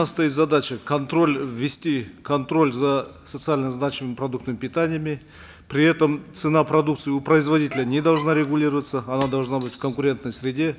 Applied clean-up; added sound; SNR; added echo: none; Squeak + Shatter; 18 dB; none.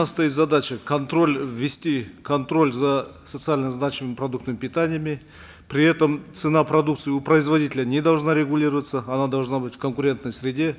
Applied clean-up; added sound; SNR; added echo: none; none; none; none.